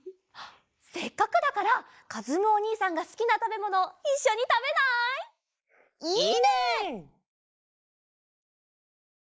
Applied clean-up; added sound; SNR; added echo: neural mask model Resemble Enhance denoiser.